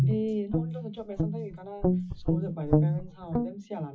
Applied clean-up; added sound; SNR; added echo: classical method WPE with log-MMSE.